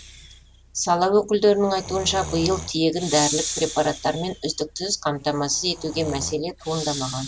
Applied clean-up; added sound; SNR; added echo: none; Breathing; 10 dB; none.